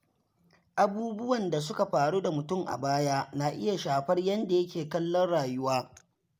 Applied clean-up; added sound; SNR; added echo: none; none; none; none.